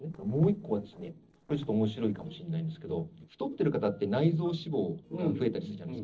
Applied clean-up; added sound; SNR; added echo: neural separator model SepFormer DNS4.